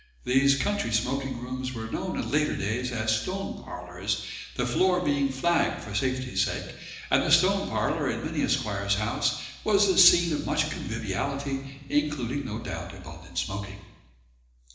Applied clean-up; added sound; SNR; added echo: neural separator model SepFormer DNS4.